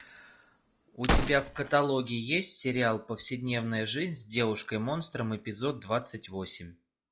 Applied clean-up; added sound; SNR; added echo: classical method log-MMSE.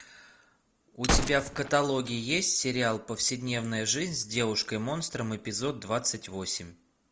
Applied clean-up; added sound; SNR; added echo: none; Gunshot, gunfire; 4 dB; none.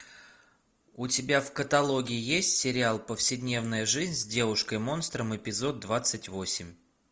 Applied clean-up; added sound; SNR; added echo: none; none; none; none.